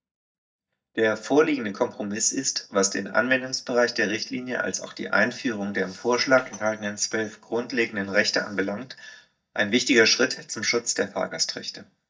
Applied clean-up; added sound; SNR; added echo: neural mask model DeepFilterNet 3.